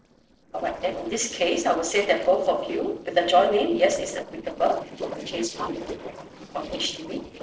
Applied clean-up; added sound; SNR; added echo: neural separator model SepFormer DNS4.